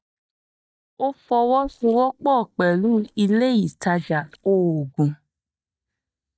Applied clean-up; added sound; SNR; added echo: neural mask model DeepFilterNet 3.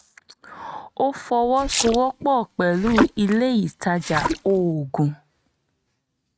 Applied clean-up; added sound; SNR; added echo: neural mask model RNNoise.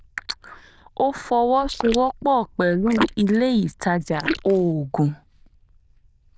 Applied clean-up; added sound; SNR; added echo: neural diffusion model UNIVERSE++.